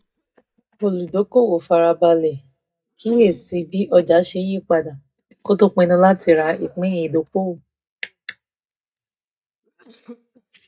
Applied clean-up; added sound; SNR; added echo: neural mask model DeepFilterNet 3.